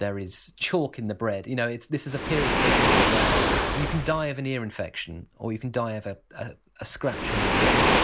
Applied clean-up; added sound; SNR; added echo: none; Waves, surf; -3 dB; none.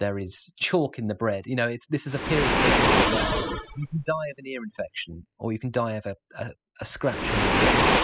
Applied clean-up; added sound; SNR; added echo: classical method spectral subtraction.